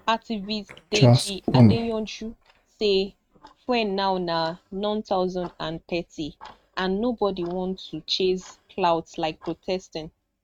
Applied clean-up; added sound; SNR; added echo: neural mask model RNNoise.